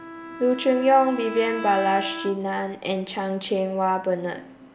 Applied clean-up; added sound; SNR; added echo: none; Bowed string instrument; 14 dB; none.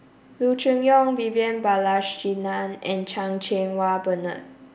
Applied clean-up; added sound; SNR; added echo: none; none; none; none.